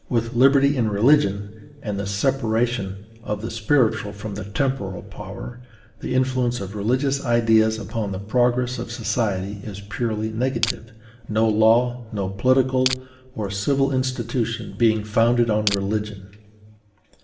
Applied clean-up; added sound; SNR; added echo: none; Crushing; 6 dB; reverberation time 1.1 s.